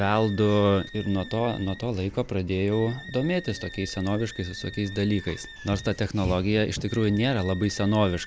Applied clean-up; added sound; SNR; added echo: none; Wind instrument, woodwind instrument; 18 dB; none.